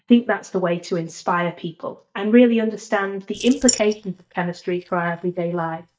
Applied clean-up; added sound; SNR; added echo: neural mask model DeepFilterNet 3.